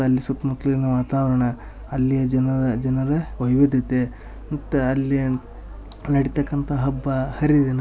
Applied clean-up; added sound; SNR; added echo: none; none; none; none.